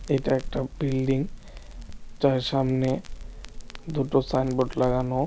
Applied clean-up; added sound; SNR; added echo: none; Crackle; 11 dB; none.